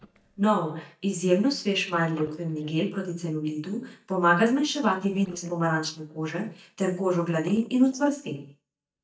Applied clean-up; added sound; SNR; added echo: neural mask model DeepFilterNet 3.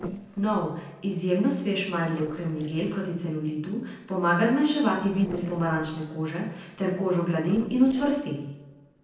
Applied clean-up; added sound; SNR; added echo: neural separator model SepFormer DNS4.